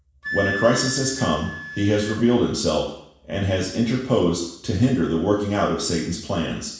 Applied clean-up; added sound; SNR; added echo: none; Wind instrument, woodwind instrument; 14 dB; reverberation time 0.7 s.